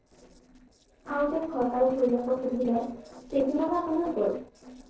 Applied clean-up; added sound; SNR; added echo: neural separator model SepFormer DNS4.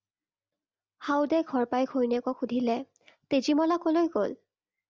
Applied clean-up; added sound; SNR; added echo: none; none; none; none.